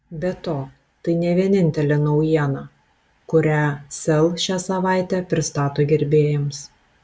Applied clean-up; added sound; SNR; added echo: none; none; none; none.